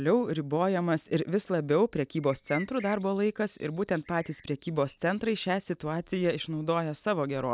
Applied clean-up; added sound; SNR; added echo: none; Bird; 19 dB; none.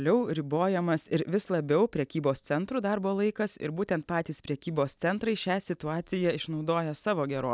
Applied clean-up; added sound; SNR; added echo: none; none; none; none.